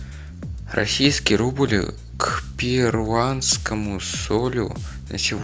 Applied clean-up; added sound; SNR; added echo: none; Bass guitar; 10 dB; none.